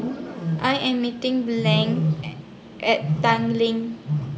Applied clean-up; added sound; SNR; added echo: none; Wild animals; 3 dB; none.